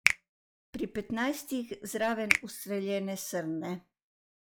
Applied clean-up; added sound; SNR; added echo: classical method log-MMSE.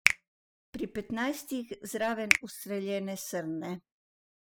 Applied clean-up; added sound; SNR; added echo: classical method spectral subtraction.